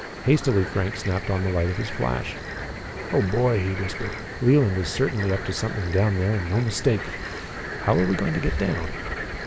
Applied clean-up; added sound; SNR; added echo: neural mask model Resemble Enhance denoiser.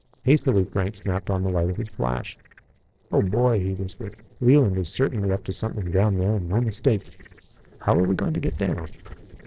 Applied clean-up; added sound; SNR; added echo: neural separator model SepFormer DNS4.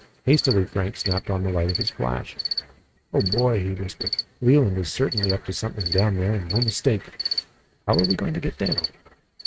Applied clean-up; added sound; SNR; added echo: neural mask model RNNoise.